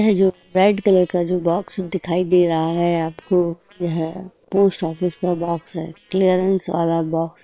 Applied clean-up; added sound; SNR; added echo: neural separator model SepFormer WHAM!.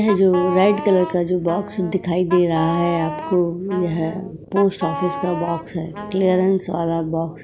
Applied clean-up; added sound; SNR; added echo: none; Wind instrument, woodwind instrument; 11 dB; none.